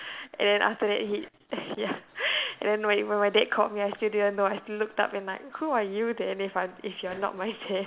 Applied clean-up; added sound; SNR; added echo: none; none; none; none.